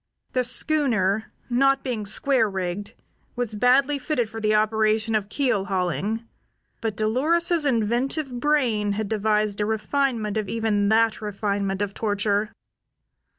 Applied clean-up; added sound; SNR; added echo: none; none; none; none.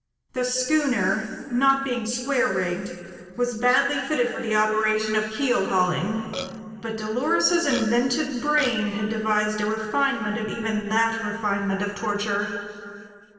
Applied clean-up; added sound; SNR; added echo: neural separator model SepFormer DNS4.